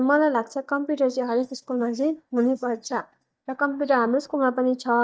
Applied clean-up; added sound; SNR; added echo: neural mask model DeepFilterNet 3.